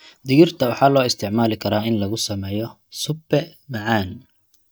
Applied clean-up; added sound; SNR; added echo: neural mask model DeepFilterNet 3.